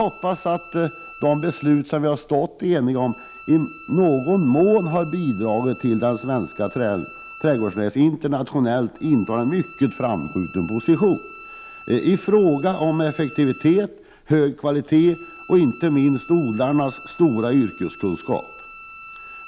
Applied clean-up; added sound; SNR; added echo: none; Bowed string instrument; 20 dB; none.